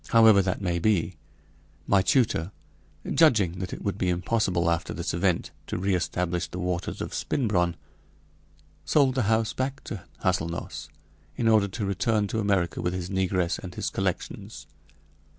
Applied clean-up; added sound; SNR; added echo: none; none; none; none.